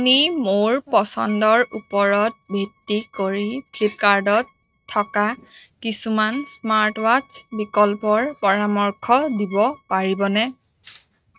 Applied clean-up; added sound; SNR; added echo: neural mask model RNNoise.